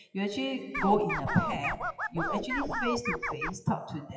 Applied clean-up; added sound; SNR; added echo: classical method WPE with log-MMSE.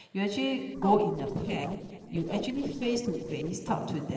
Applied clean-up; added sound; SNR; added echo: neural separator model SepFormer DNS4.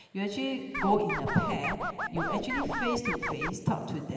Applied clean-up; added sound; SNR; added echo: none; Scratching (performance technique); 2 dB; reverberation time 2.9 s.